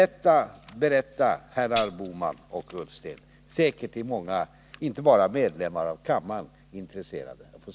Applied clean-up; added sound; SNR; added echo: none; Tambourine; -3 dB; none.